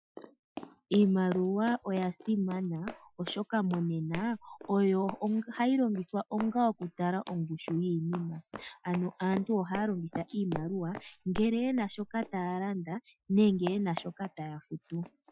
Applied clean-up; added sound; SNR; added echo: classical method Wiener filter.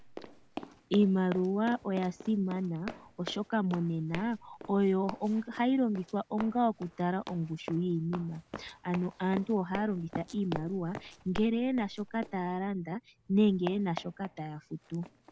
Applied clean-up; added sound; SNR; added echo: none; Run; 14 dB; none.